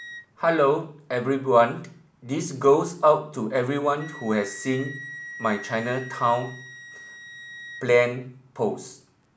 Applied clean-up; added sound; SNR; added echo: none; Wind instrument, woodwind instrument; 18 dB; none.